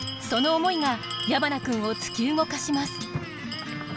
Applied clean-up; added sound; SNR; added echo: none; Bell; 8 dB; none.